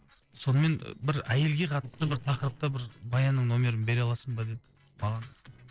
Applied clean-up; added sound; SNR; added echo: neural separator model SepFormer DNS4.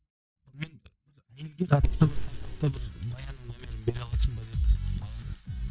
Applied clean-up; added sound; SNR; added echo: neural mask model DeepFilterNet 3.